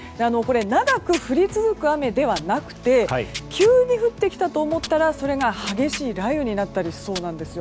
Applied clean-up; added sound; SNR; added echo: none; Tearing; 18 dB; none.